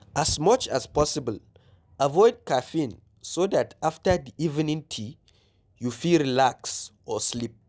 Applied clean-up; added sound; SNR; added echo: none; none; none; none.